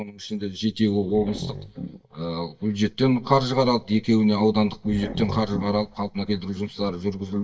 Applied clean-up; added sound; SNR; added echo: neural mask model DeepFilterNet 3.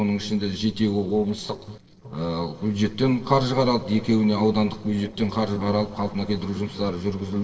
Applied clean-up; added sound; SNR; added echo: neural separator model SepFormer DNS4.